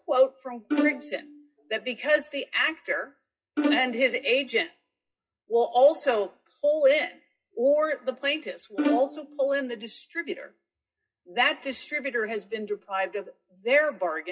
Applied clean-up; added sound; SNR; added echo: classical method WPE with log-MMSE.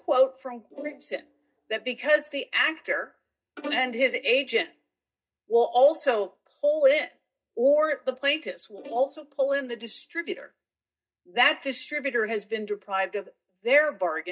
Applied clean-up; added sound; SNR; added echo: neural mask model DeepFilterNet 3.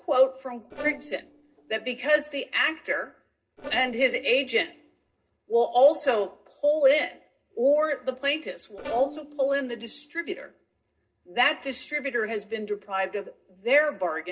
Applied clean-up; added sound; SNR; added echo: neural separator model SepFormer DNS4.